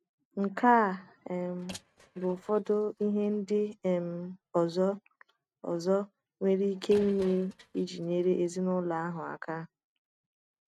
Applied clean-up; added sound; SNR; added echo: neural mask model RNNoise.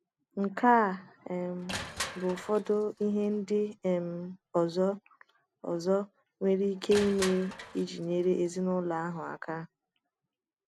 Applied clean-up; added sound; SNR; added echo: none; Crushing; 14 dB; none.